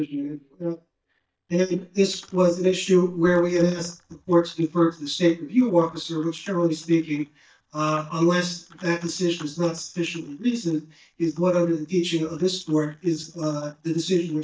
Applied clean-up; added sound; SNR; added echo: neural mask model DeepFilterNet 3.